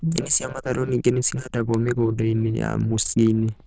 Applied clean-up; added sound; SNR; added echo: neural diffusion model UNIVERSE++.